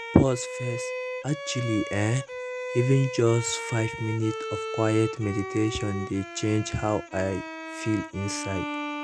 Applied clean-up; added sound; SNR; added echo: none; Bowed string instrument; 8 dB; none.